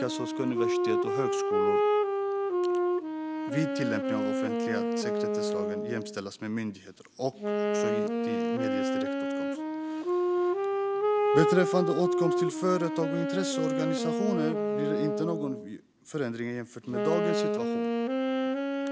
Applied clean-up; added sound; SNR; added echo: none; Wind instrument, woodwind instrument; -4 dB; none.